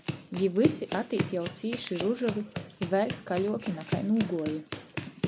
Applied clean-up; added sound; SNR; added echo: none; Run; 6 dB; none.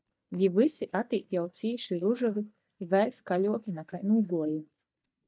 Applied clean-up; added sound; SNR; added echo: neural mask model DeepFilterNet 3.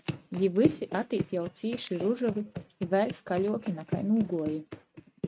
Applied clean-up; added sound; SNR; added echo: neural mask model RNNoise.